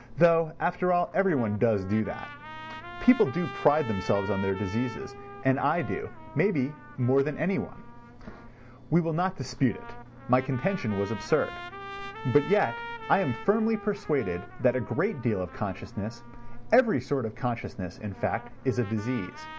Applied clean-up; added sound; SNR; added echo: none; Trumpet; 16 dB; none.